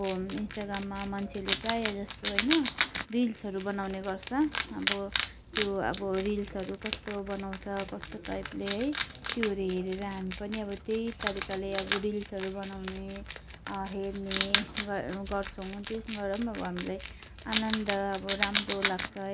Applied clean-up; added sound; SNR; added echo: none; Wild animals; 0 dB; none.